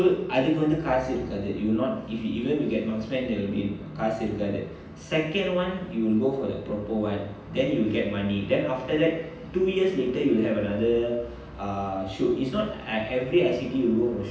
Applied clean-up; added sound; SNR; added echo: none; none; none; reverberation time 0.9 s.